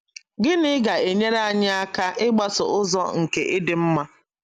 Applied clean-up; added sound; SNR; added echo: none; none; none; none.